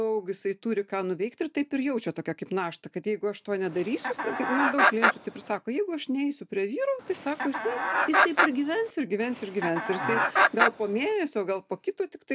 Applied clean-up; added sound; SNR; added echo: none; Chicken, rooster; -2 dB; none.